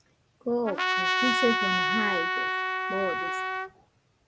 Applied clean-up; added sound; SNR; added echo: none; Trumpet; -5 dB; none.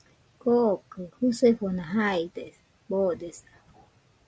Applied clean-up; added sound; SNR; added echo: none; none; none; none.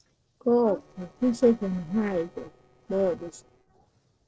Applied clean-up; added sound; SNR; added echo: neural separator model SepFormer DNS4.